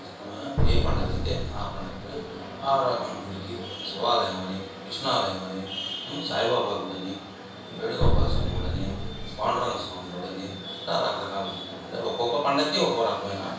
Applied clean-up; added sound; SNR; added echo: none; Drum; -2 dB; reverberation time 0.7 s.